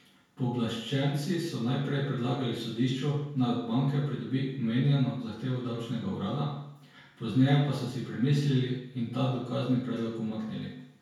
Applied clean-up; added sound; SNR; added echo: none; none; none; reverberation time 0.6 s.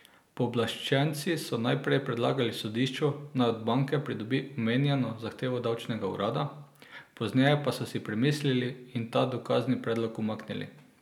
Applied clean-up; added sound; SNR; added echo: none; none; none; none.